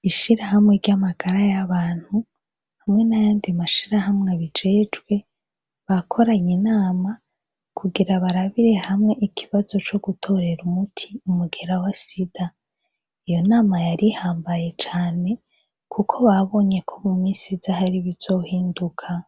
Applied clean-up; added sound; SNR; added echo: none; none; none; none.